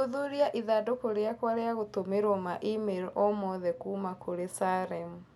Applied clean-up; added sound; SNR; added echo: none; none; none; none.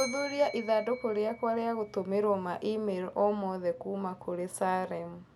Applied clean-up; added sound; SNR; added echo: none; Bell; 18 dB; none.